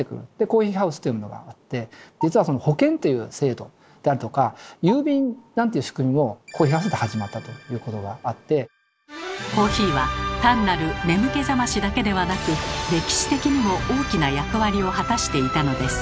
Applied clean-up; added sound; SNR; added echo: none; none; none; none.